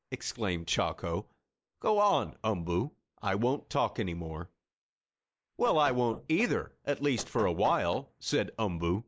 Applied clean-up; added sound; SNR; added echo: neural mask model Resemble Enhance denoiser.